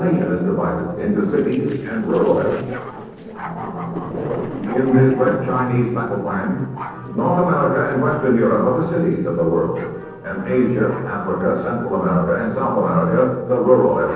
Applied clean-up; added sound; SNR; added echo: neural separator model SepFormer DNS4.